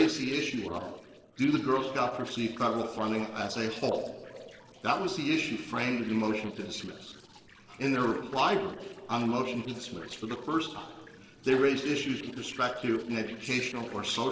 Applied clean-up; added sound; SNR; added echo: neural separator model SepFormer DNS4.